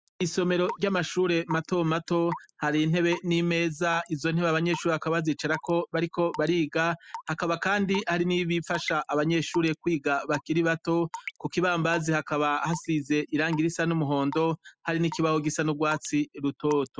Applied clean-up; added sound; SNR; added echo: classical method spectral subtraction.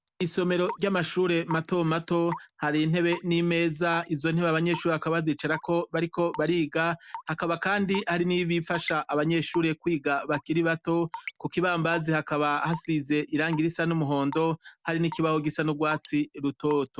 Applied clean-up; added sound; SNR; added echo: none; Raindrop / Drip / Water tap, faucet; 18 dB; none.